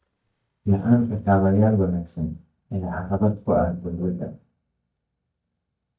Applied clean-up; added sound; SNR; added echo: neural mask model DeepFilterNet 3.